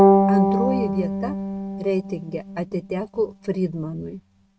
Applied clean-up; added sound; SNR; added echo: neural mask model RNNoise.